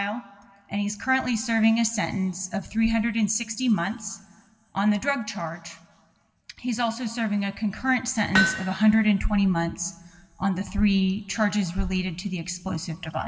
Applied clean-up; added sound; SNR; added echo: none; Hammer; 4 dB; reverberation time 1.0 s.